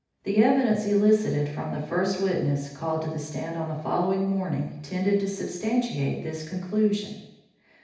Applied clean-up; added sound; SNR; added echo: none; none; none; reverberation time 0.8 s.